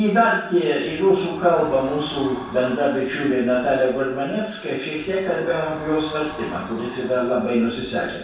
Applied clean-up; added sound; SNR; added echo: none; Sliding door; 19 dB; reverberation time 0.7 s.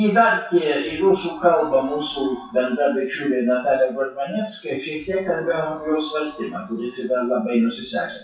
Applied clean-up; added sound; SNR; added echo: classical method WPE with log-MMSE.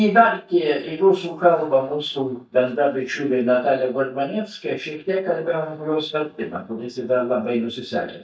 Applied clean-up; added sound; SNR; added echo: neural mask model DeepFilterNet 3.